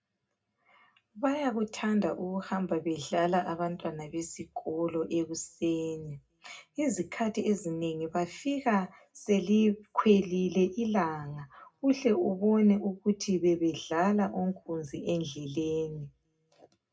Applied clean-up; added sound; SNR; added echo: none; none; none; reverberation time 0.2 s.